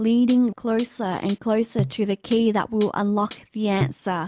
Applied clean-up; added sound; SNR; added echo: none; Hi-hat; 11 dB; none.